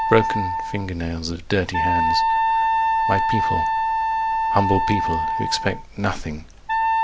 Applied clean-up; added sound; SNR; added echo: none; Wind instrument, woodwind instrument; -3 dB; none.